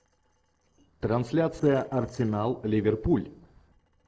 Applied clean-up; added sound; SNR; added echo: neural separator model SepFormer DNS4.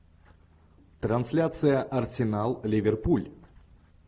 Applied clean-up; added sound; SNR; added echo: none; none; none; none.